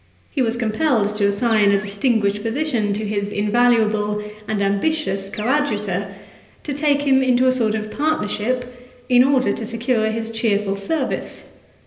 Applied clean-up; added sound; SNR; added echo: none; Animal; 16 dB; reverberation time 1.4 s.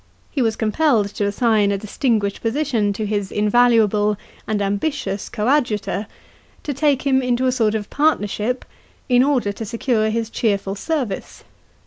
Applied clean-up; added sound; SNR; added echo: none; none; none; none.